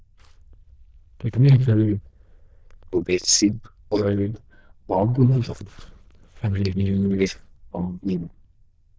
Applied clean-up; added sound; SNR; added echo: neural diffusion model UNIVERSE++.